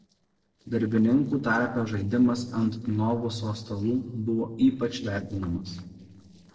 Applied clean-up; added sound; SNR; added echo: neural separator model SepFormer DNS4.